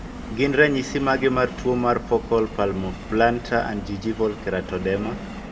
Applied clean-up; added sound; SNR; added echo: none; Subway, metro, underground; 11 dB; reverberation time 0.4 s.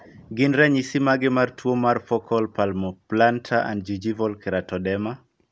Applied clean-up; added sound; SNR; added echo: none; none; none; none.